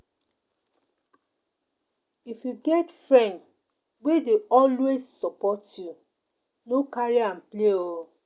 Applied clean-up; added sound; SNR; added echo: none; none; none; none.